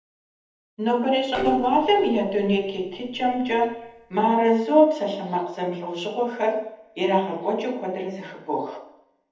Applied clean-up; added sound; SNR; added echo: neural separator model SepFormer DNS4.